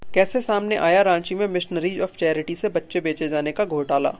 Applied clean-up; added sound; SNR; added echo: none; none; none; none.